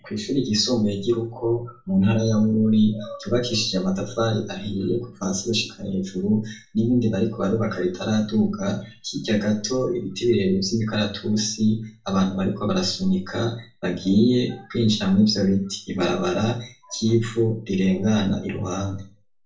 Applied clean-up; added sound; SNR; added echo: none; none; none; reverberation time 0.3 s.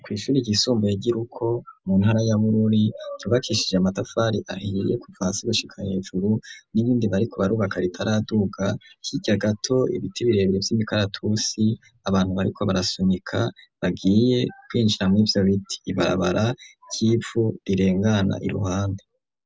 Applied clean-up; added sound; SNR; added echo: none; none; none; none.